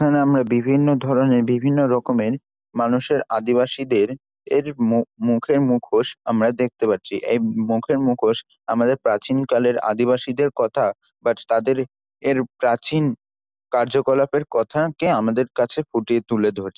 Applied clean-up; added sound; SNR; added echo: none; none; none; none.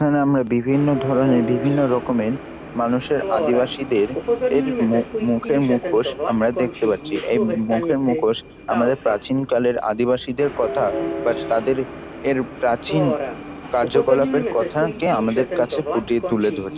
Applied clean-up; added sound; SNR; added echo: none; Subway, metro, underground; 6 dB; none.